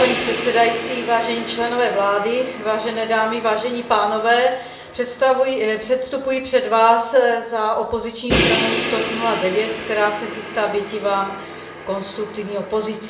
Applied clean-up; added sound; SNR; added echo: none; Crash cymbal; 7 dB; reverberation time 0.6 s.